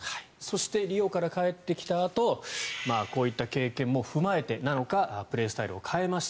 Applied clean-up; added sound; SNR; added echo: none; none; none; none.